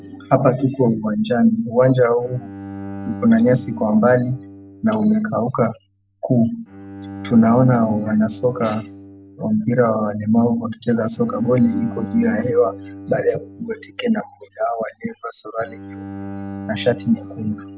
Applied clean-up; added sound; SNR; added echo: none; Bowed string instrument; 15 dB; none.